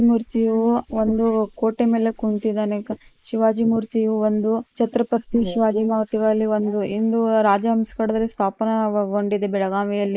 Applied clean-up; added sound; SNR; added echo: neural mask model Resemble Enhance denoiser.